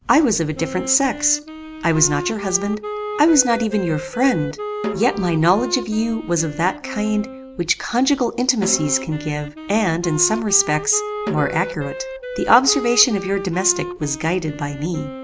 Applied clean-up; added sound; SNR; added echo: none; Wind instrument, woodwind instrument + Snare drum; 10 dB; none.